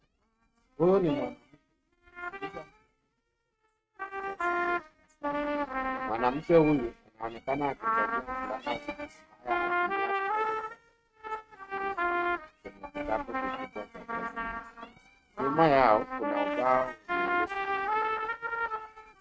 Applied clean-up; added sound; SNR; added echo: neural mask model RNNoise.